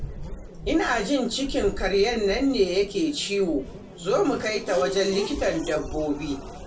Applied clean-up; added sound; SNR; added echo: none; Race car, auto racing / Accelerating, revving, vroom; 10 dB; reverberation time 0.2 s.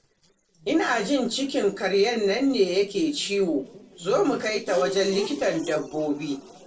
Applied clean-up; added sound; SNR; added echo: neural separator model SepFormer DNS4.